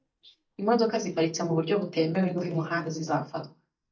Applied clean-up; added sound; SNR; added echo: neural mask model DeepFilterNet 3.